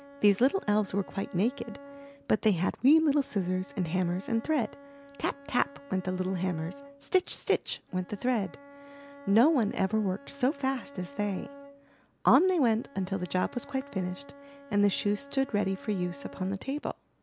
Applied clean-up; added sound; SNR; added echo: none; Bowed string instrument; 20 dB; none.